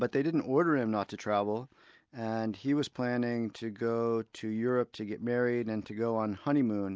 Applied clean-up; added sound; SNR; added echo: none; none; none; none.